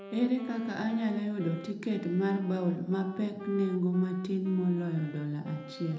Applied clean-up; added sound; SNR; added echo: none; Wind instrument, woodwind instrument; 16 dB; reverberation time 0.8 s.